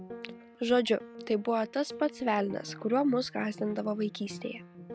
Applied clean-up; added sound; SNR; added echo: none; Piano; 16 dB; none.